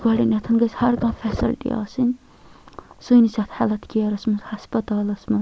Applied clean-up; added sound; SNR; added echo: none; none; none; none.